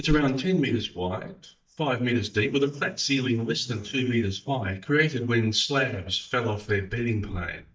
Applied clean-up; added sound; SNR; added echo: neural mask model DeepFilterNet 3.